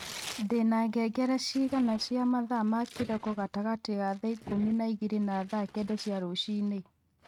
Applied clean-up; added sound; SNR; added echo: neural mask model RNNoise.